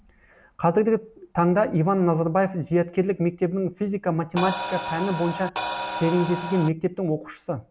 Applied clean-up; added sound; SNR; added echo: none; Crash cymbal; 6 dB; none.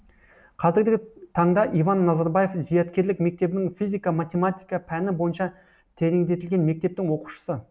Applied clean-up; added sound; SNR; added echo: none; none; none; none.